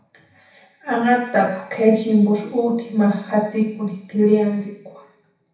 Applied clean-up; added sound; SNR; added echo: none; none; none; reverberation time 0.7 s.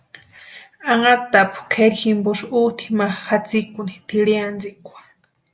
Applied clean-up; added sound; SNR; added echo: none; none; none; none.